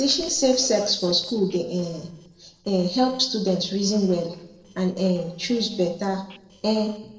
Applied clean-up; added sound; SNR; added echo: neural separator model SepFormer DNS4.